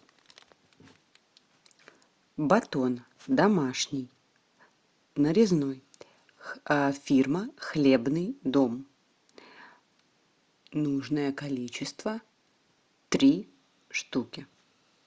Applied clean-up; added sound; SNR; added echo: none; none; none; none.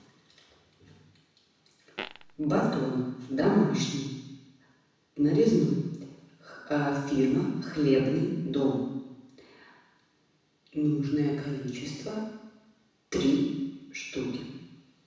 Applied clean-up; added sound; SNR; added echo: none; Fart; 13 dB; reverberation time 1.1 s.